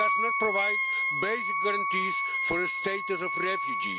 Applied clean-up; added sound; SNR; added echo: none; Wind instrument, woodwind instrument; -5 dB; none.